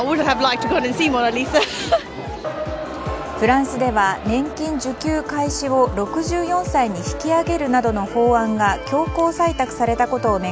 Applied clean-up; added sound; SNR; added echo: none; none; none; none.